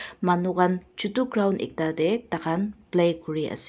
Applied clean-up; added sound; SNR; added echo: none; none; none; none.